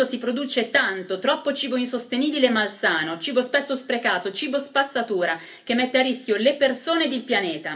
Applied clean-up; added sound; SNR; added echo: none; none; none; reverberation time 0.3 s.